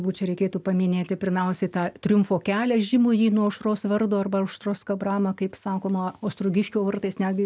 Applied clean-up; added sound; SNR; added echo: none; none; none; none.